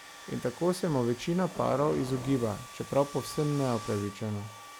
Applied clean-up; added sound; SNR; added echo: none; Domestic sounds, home sounds + Boom; 14 dB; none.